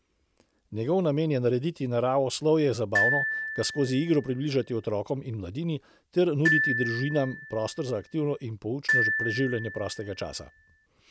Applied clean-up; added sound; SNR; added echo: none; Glockenspiel; 2 dB; none.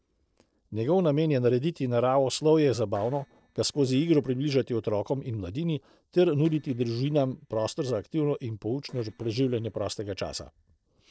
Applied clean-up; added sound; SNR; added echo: neural separator model SepFormer DNS4.